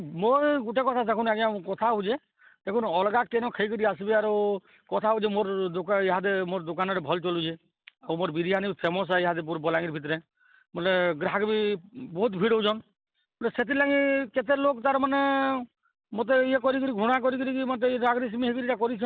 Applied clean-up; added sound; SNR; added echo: none; none; none; none.